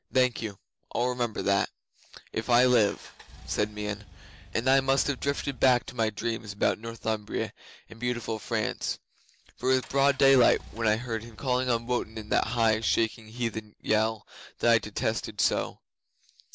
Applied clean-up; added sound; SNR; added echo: none; Engine; 19 dB; none.